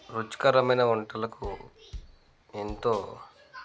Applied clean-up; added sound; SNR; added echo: none; Bass drum; 17 dB; none.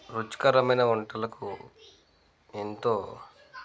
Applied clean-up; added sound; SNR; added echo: none; none; none; none.